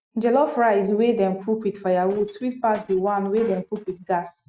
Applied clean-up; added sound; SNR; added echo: neural mask model RNNoise.